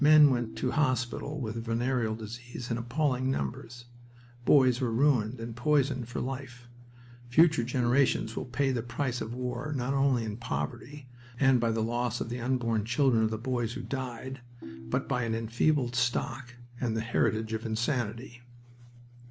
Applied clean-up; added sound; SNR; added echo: none; Ringtone; 17 dB; none.